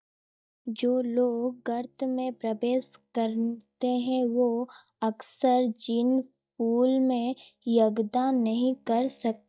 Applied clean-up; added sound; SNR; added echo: neural mask model DeepFilterNet 3.